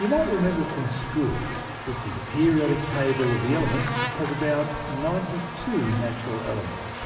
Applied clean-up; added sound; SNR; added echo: none; Buzz; 8 dB; reverberation time 2.0 s.